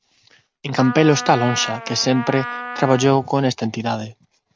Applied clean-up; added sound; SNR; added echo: none; Trumpet; 12 dB; none.